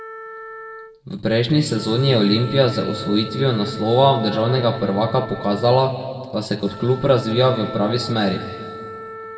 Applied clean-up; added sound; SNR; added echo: none; Wind instrument, woodwind instrument; 15 dB; reverberation time 1.9 s.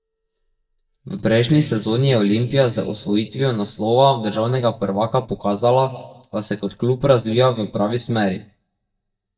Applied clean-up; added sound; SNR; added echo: neural mask model DeepFilterNet 3.